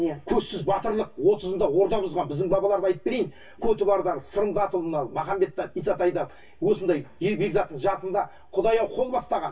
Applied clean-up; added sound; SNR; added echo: none; none; none; reverberation time 0.1 s.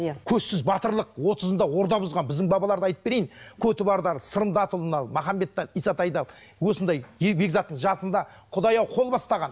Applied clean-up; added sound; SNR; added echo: none; none; none; none.